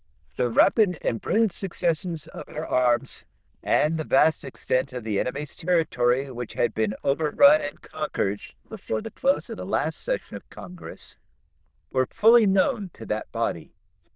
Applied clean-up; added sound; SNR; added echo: neural diffusion model UNIVERSE++.